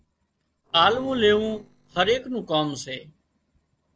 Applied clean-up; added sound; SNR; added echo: neural separator model SepFormer DNS4.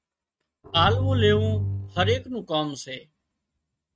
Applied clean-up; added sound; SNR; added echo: neural mask model RNNoise.